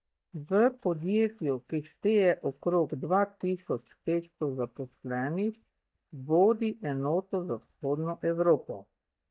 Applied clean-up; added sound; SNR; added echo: neural mask model DeepFilterNet 3.